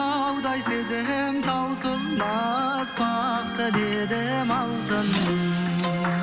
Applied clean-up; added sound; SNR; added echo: none; Wind instrument, woodwind instrument; 17 dB; none.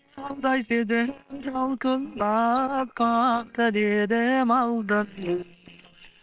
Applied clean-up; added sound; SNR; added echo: neural separator model SepFormer WHAM!.